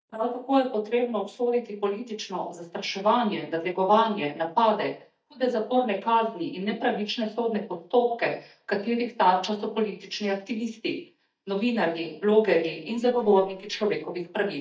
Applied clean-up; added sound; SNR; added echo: neural mask model DeepFilterNet 3.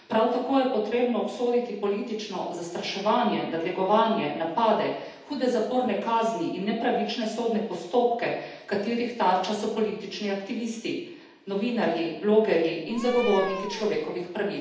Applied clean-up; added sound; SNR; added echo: none; Meow; 11 dB; reverberation time 0.8 s.